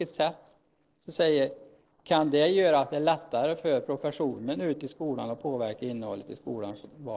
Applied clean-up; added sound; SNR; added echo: neural separator model SepFormer DNS4.